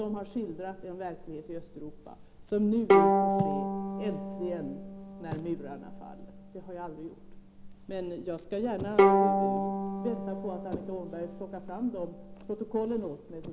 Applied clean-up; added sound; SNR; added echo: none; Bowed string instrument; -4 dB; none.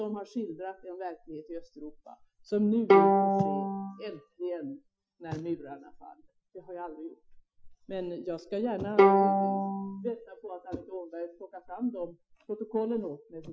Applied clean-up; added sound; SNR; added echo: classical method Wiener filter.